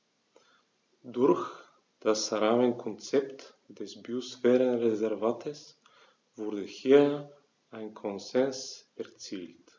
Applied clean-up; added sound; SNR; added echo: none; none; none; none.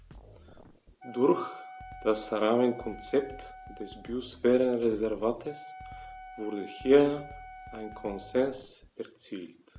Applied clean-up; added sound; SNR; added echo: none; Wind instrument, woodwind instrument + Drum kit; 17 dB; none.